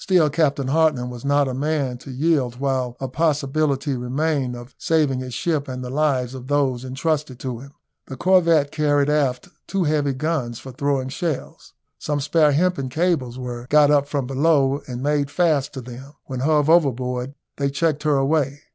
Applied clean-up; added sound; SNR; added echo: none; none; none; none.